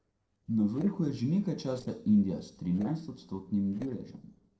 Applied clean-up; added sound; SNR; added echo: neural separator model SepFormer DNS4.